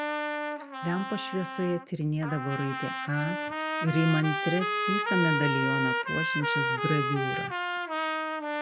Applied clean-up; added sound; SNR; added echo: none; Trumpet; 0 dB; none.